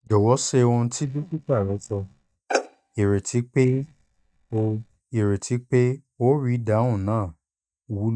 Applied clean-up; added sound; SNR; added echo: neural mask model DeepFilterNet 3.